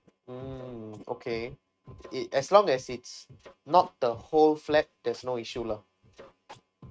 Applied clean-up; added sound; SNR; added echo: neural mask model RNNoise.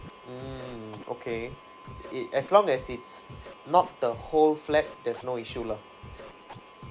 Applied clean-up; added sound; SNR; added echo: none; Scratching (performance technique); 18 dB; none.